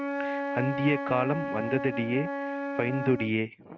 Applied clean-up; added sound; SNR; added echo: neural mask model RNNoise.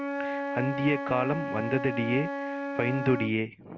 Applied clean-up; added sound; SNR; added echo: none; Wind instrument, woodwind instrument; 4 dB; none.